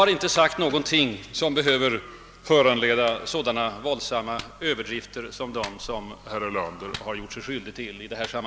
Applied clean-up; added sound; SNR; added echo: none; Clapping; 20 dB; none.